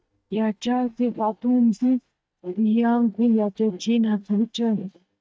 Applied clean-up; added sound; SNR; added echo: neural mask model DeepFilterNet 3.